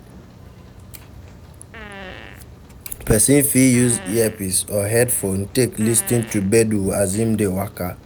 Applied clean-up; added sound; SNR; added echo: none; Fart + Rain; 19 dB; none.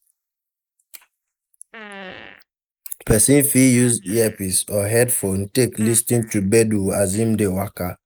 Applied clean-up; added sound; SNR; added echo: neural mask model Resemble Enhance denoiser.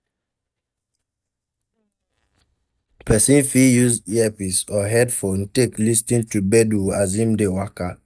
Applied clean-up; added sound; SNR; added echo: neural mask model DeepFilterNet 3.